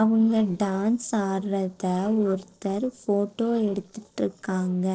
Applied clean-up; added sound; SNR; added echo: neural separator model SepFormer DNS4.